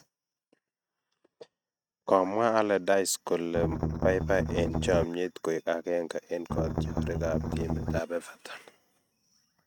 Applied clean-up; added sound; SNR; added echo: neural mask model RNNoise.